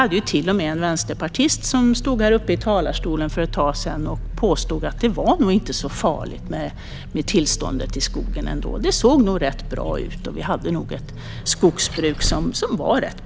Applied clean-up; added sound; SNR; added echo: none; Vehicle; 7 dB; none.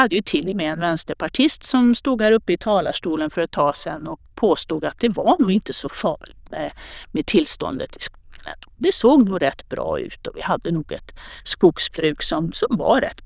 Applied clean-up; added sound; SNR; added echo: neural diffusion model UNIVERSE++.